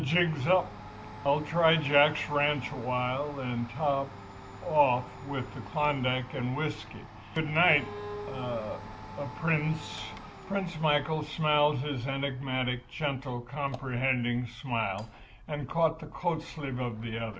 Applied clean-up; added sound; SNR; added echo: none; Bowed string instrument + Domestic sounds, home sounds; 15 dB; none.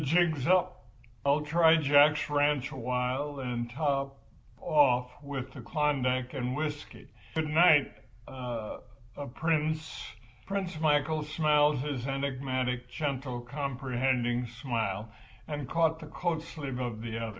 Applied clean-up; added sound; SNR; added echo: none; none; none; none.